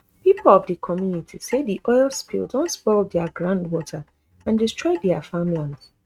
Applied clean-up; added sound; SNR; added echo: neural mask model RNNoise.